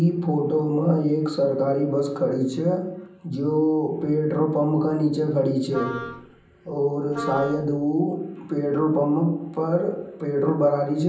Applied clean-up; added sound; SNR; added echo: none; Wind instrument, woodwind instrument; 13 dB; reverberation time 0.6 s.